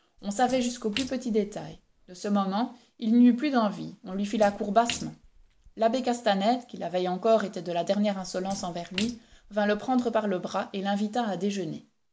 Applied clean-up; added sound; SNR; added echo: none; Splash, splatter; 19 dB; none.